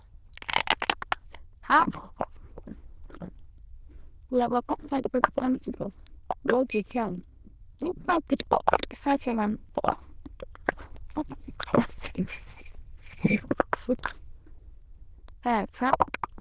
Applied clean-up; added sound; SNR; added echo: neural diffusion model UNIVERSE++.